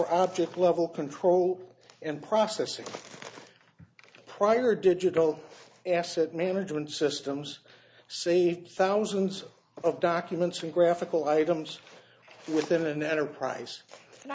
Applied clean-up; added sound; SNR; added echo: none; none; none; none.